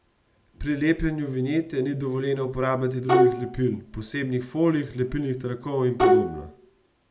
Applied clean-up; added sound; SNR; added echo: none; Bowed string instrument; -3 dB; none.